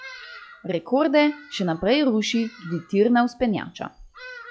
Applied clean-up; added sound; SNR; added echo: classical method log-MMSE.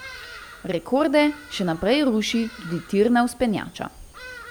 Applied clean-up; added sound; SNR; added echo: none; Bird vocalization, bird call, bird song; 19 dB; none.